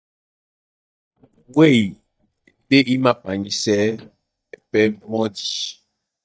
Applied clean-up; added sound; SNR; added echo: neural mask model DeepFilterNet 3.